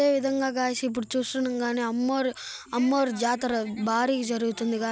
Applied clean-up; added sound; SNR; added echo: none; none; none; none.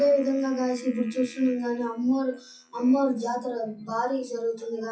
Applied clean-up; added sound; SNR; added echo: classical method WPE with log-MMSE.